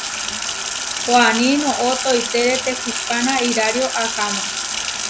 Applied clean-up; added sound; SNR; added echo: none; Sink (filling or washing); 3 dB; none.